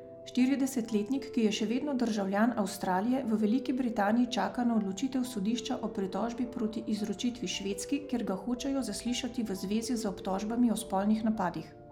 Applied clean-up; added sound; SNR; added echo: none; Piano; 16 dB; none.